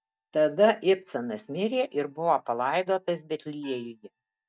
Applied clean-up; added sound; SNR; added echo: neural mask model DeepFilterNet 3.